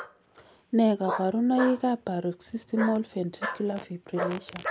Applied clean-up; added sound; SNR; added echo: none; Bark; 9 dB; none.